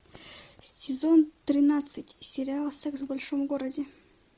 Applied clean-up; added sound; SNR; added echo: none; none; none; none.